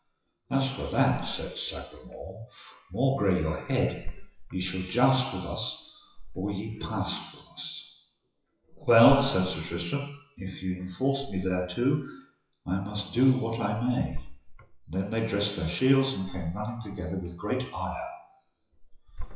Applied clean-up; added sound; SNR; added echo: classical method WPE with log-MMSE.